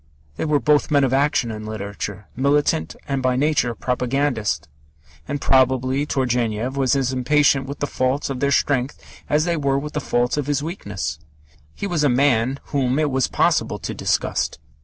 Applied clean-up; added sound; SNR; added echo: none; none; none; none.